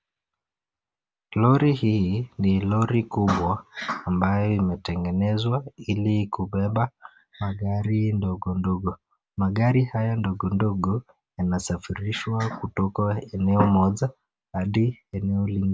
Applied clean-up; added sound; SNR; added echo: none; none; none; none.